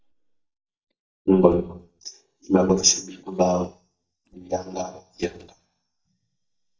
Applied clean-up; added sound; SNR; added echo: neural mask model DeepFilterNet 3.